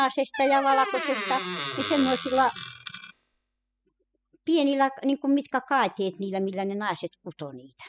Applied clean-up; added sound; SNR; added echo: classical method spectral subtraction.